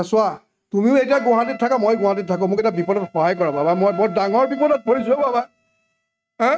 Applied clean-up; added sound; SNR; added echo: neural mask model RNNoise.